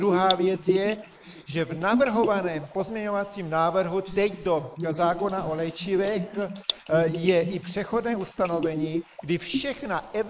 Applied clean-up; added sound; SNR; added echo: neural mask model Resemble Enhance denoiser.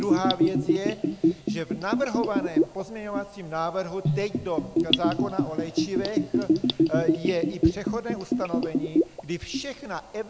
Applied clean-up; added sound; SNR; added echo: none; Bathtub (filling or washing) / Gurgling; -5 dB; none.